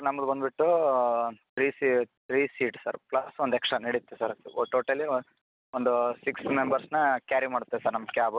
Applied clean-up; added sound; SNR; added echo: none; none; none; none.